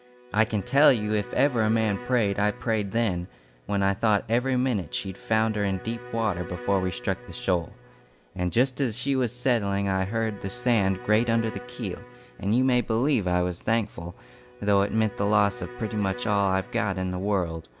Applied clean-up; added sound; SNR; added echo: none; Bowed string instrument; 18 dB; none.